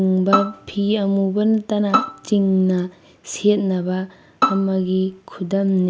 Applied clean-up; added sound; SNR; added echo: none; Bowed string instrument; 6 dB; none.